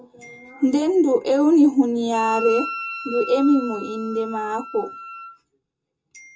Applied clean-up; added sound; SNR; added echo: none; Wind instrument, woodwind instrument; 11 dB; reverberation time 0.2 s.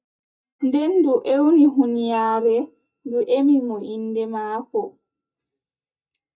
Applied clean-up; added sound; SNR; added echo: neural mask model DeepFilterNet 3.